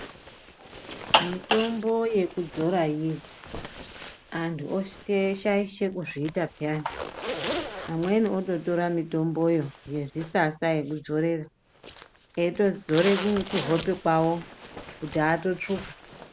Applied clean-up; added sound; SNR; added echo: none; Zipper (clothing); 9 dB; none.